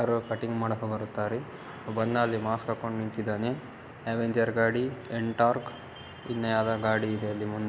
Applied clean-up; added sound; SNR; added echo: none; none; none; none.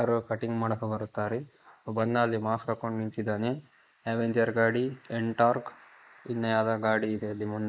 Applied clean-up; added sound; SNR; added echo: neural mask model Resemble Enhance denoiser.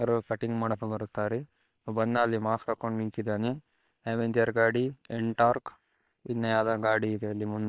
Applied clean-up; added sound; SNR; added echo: neural separator model SepFormer WHAM!.